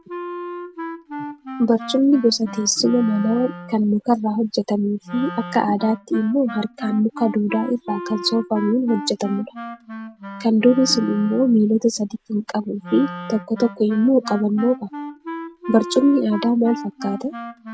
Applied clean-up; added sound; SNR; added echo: none; Wind instrument, woodwind instrument; 13 dB; none.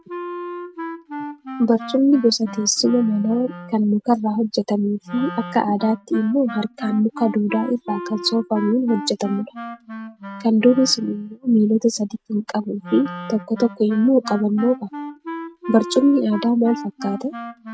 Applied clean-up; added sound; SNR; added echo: neural mask model RNNoise.